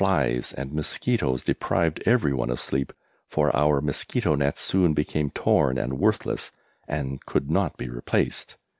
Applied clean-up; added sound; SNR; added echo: none; none; none; none.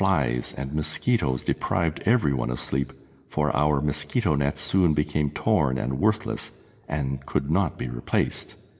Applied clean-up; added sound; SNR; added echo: none; none; none; reverberation time 0.8 s.